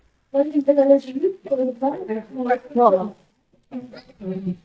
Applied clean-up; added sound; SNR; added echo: neural mask model DeepFilterNet 3.